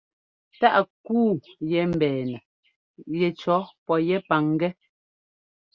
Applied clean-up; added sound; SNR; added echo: none; none; none; none.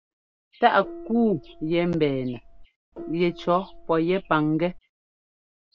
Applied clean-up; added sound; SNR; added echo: none; Gong; 17 dB; none.